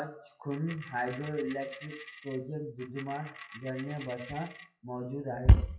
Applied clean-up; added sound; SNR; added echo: classical method WPE with log-MMSE.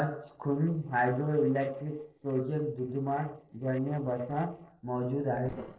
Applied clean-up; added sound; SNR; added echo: neural separator model SepFormer DNS4.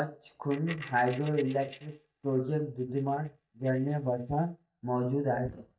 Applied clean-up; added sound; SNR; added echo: neural mask model DeepFilterNet 3.